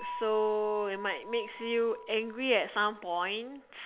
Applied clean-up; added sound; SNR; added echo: none; Dishes, pots, and pans / Chink, clink; 14 dB; none.